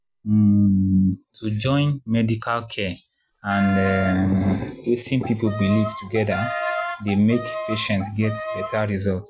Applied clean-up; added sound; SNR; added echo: none; Bowed string instrument + Wind instrument, woodwind instrument; 8 dB; none.